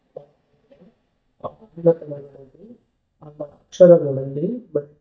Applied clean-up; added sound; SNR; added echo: neural mask model DeepFilterNet 3.